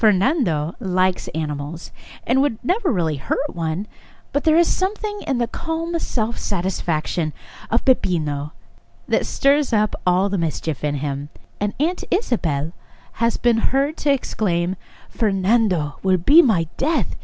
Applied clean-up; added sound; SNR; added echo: none; none; none; none.